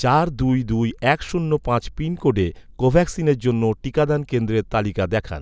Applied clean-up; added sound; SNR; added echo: none; none; none; none.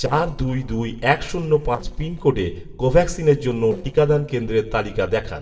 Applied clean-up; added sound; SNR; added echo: neural separator model SepFormer DNS4.